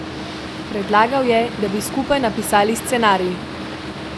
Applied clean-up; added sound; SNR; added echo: none; Boat, Water vehicle; 9 dB; none.